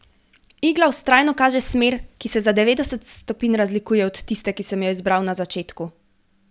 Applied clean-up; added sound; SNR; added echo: none; none; none; none.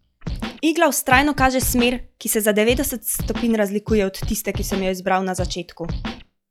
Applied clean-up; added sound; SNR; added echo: classical method log-MMSE.